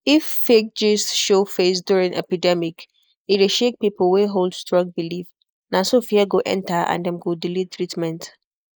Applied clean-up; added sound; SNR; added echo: neural mask model Resemble Enhance denoiser.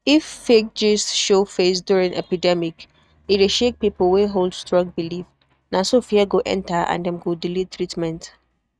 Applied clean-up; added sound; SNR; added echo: neural mask model RNNoise.